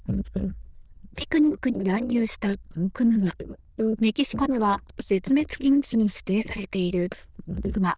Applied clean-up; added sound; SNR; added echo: neural diffusion model UNIVERSE++.